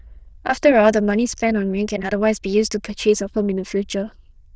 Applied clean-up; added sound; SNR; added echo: neural diffusion model UNIVERSE++.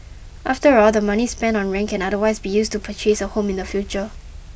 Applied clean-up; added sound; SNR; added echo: none; none; none; none.